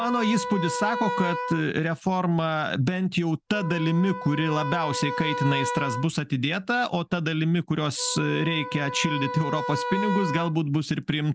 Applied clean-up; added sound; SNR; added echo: none; Wind instrument, woodwind instrument; 7 dB; none.